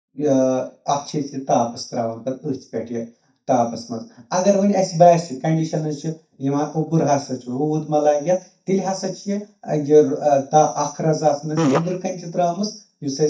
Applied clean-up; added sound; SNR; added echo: neural mask model DeepFilterNet 3.